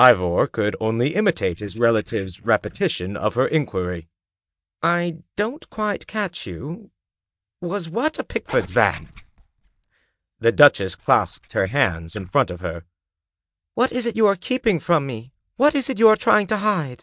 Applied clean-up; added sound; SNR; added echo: neural mask model DeepFilterNet 3.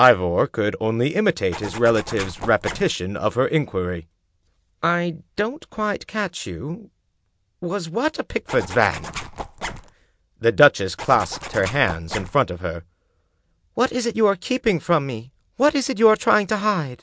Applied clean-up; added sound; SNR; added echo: none; Zipper (clothing); 11 dB; none.